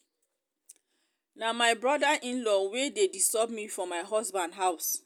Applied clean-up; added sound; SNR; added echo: none; none; none; none.